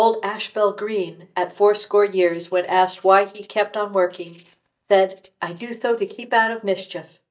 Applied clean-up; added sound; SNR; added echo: neural mask model DeepFilterNet 3.